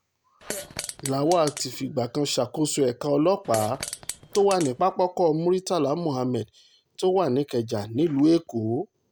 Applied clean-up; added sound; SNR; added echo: none; Fart; 12 dB; none.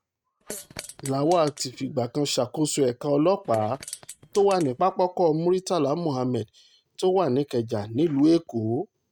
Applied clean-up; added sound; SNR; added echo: neural mask model RNNoise.